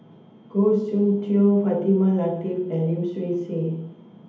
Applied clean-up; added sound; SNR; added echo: none; none; none; reverberation time 0.8 s.